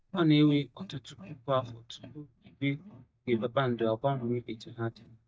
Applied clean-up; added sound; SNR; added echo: neural mask model DeepFilterNet 3.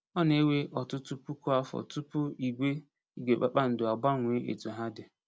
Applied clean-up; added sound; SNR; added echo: none; none; none; none.